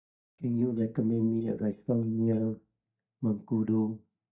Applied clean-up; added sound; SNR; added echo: neural mask model DeepFilterNet 3.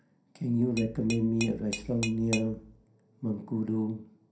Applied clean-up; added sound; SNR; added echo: none; Tap / Glass; 10 dB; reverberation time 0.5 s.